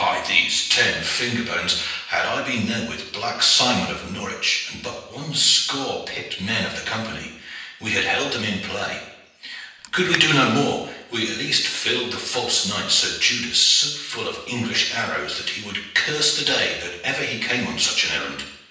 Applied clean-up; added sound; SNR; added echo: none; Raindrop; 11 dB; reverberation time 0.9 s.